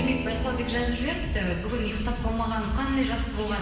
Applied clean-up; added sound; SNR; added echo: none; Acoustic guitar; 10 dB; reverberation time 1.2 s.